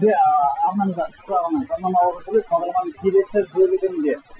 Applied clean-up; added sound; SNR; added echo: classical method Wiener filter.